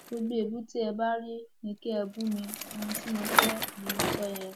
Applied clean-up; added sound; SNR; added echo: none; Bicycle; 1 dB; none.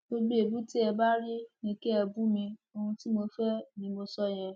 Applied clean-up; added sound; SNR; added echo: none; none; none; none.